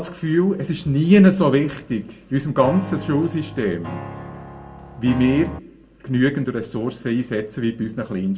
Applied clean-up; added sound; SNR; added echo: none; Piano; 12 dB; reverberation time 0.3 s.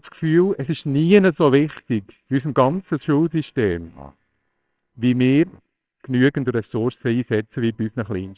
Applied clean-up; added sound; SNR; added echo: neural separator model SepFormer WHAMR!.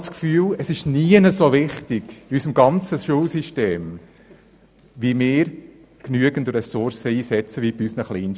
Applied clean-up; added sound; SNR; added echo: none; none; none; none.